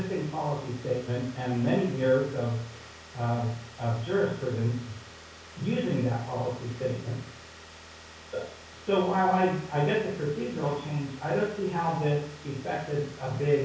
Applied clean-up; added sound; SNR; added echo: none; Car; 18 dB; reverberation time 0.6 s.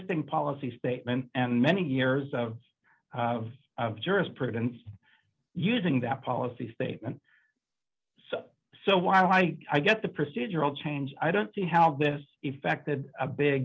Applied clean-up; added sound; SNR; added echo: none; none; none; none.